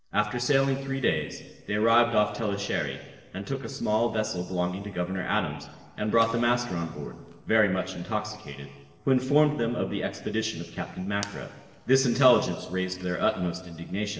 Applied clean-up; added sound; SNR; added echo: neural separator model SepFormer DNS4.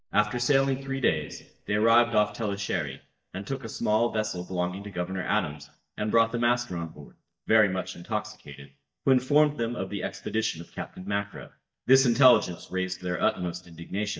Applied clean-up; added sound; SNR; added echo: neural mask model DeepFilterNet 3.